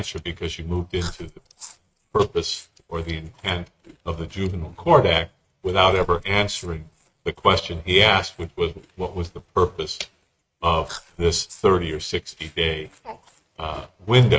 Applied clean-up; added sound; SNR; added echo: neural mask model RNNoise.